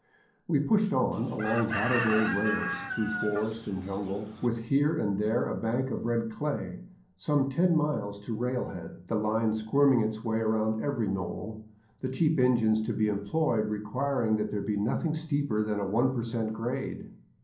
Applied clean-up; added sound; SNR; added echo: none; Chicken, rooster; 6 dB; reverberation time 0.6 s.